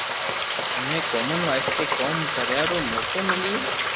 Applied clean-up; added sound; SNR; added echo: none; Frying (food); -4 dB; none.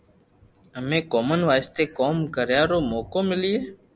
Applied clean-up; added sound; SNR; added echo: none; none; none; none.